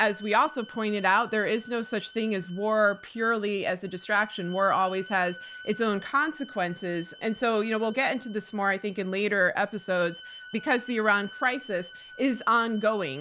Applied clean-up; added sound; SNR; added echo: none; Bowed string instrument; 19 dB; none.